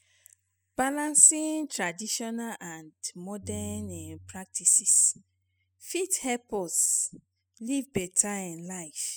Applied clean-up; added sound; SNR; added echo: classical method spectral subtraction.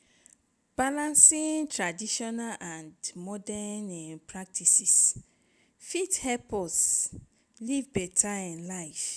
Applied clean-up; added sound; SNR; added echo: none; none; none; none.